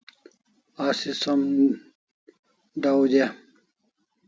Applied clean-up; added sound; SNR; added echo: none; none; none; none.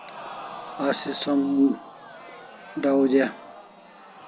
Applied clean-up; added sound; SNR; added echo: none; Crowd; 15 dB; none.